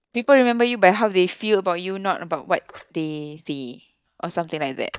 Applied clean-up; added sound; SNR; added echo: neural mask model DeepFilterNet 3.